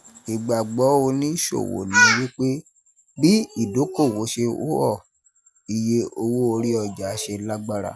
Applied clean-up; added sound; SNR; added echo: none; none; none; none.